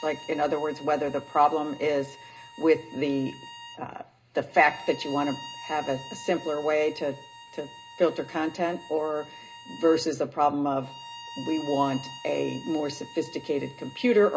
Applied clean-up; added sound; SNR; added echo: none; Bowed string instrument; 17 dB; reverberation time 0.2 s.